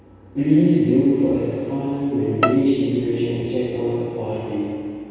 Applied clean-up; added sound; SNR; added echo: none; Bowed string instrument; 8 dB; reverberation time 2.2 s.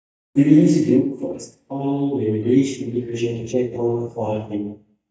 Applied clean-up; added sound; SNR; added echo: neural mask model DeepFilterNet 3.